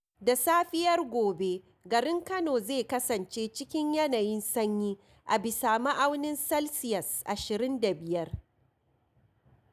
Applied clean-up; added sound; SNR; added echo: none; none; none; none.